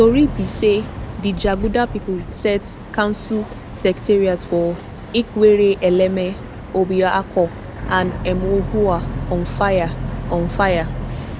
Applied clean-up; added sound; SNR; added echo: none; Boat, Water vehicle; 9 dB; none.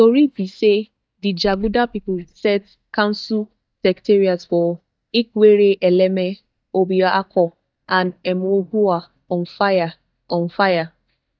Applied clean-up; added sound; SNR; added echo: neural mask model DeepFilterNet 3.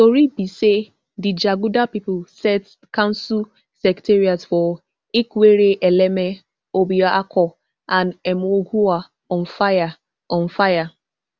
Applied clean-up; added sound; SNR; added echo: none; none; none; none.